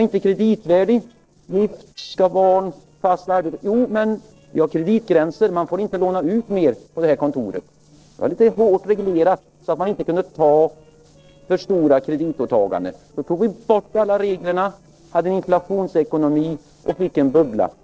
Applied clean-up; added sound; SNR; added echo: neural separator model SepFormer DNS4.